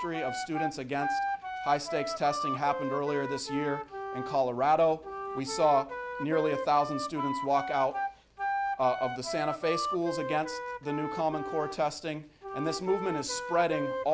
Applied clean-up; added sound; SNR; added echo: none; Wind instrument, woodwind instrument; 5 dB; none.